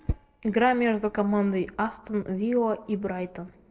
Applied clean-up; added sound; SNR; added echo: neural separator model SepFormer DNS4.